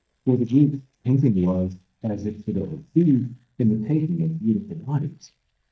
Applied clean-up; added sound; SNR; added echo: neural mask model DeepFilterNet 3.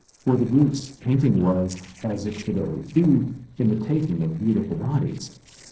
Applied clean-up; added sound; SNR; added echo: neural separator model SepFormer DNS4.